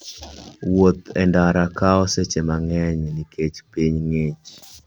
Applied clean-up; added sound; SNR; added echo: none; none; none; none.